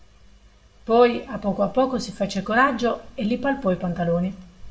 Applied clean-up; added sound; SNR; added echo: none; none; none; reverberation time 0.4 s.